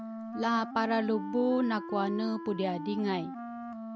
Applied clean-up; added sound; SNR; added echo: none; Wind instrument, woodwind instrument; 8 dB; none.